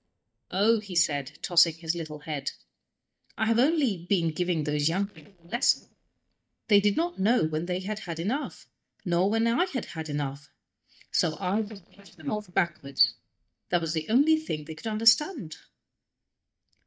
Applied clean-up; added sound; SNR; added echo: neural mask model DeepFilterNet 3.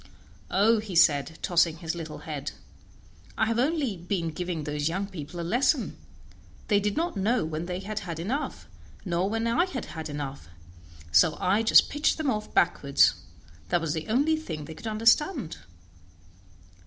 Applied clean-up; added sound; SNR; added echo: none; none; none; none.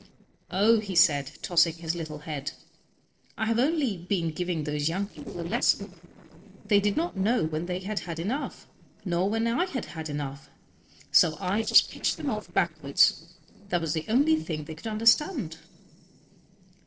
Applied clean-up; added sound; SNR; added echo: neural separator model SepFormer DNS4.